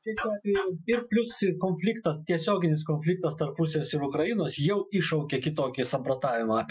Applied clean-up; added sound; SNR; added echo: classical method Wiener filter.